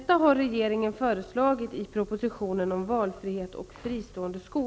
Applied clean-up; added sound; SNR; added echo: none; none; none; none.